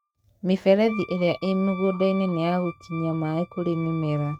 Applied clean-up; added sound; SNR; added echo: neural mask model RNNoise.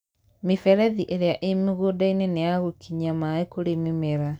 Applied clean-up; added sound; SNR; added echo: none; none; none; none.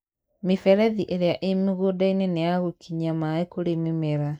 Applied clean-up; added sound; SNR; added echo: neural mask model Resemble Enhance denoiser.